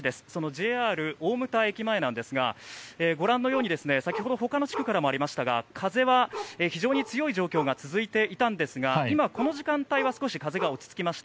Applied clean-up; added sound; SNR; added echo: none; Bark; 12 dB; none.